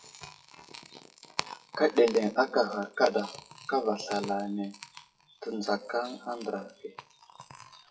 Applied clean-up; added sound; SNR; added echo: classical method WPE with log-MMSE.